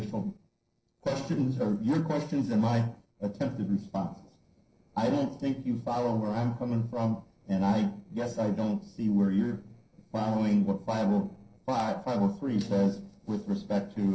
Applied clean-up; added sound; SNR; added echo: neural separator model SepFormer DNS4.